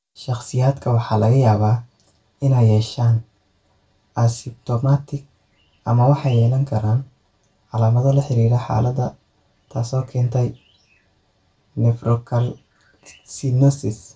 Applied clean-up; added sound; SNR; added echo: none; none; none; reverberation time 0.2 s.